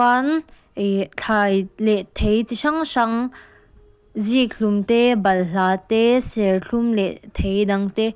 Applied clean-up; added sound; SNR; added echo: none; none; none; none.